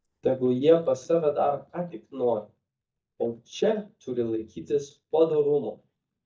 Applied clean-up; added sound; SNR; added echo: neural mask model DeepFilterNet 3.